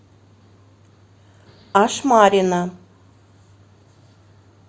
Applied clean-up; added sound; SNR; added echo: none; none; none; none.